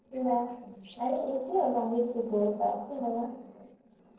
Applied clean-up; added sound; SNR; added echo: neural separator model SepFormer DNS4.